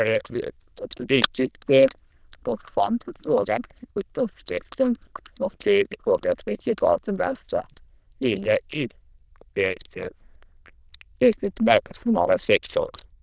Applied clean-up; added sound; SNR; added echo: neural diffusion model UNIVERSE++.